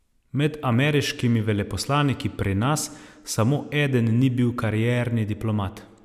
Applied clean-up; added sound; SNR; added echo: none; none; none; none.